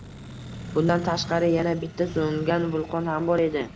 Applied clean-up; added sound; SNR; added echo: none; Accelerating, revving, vroom; 12 dB; none.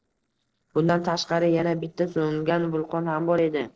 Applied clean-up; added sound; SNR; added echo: neural separator model SepFormer DNS4.